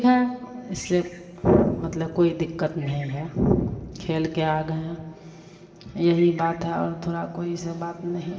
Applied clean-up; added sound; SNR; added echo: none; none; none; reverberation time 2.2 s.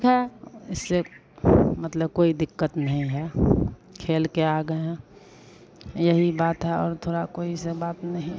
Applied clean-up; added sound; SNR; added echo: none; none; none; none.